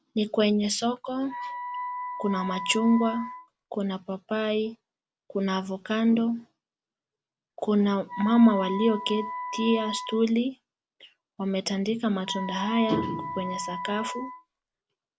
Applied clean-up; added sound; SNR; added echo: none; Wind instrument, woodwind instrument; 9 dB; none.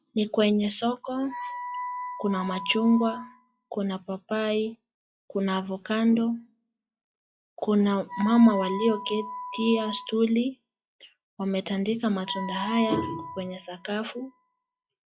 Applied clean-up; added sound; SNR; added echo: classical method log-MMSE.